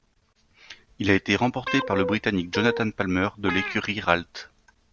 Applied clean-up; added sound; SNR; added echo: none; Guitar; 6 dB; none.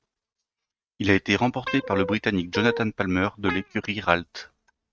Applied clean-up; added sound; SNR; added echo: neural mask model RNNoise.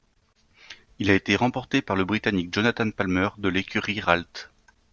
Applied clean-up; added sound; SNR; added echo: none; none; none; none.